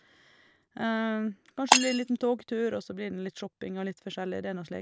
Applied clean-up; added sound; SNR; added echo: none; Shatter; 0 dB; none.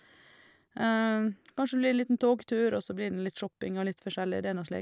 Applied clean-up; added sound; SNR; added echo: none; none; none; none.